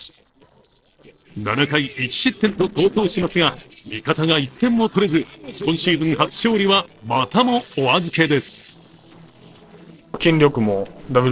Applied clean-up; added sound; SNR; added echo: neural separator model SepFormer DNS4.